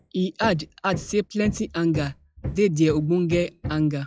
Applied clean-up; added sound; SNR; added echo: classical method log-MMSE.